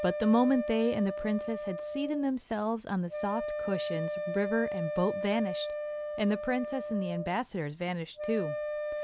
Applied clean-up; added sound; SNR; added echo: none; Wind instrument, woodwind instrument; 5 dB; none.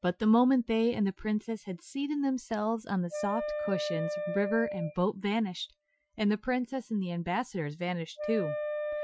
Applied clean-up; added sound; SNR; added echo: classical method Wiener filter.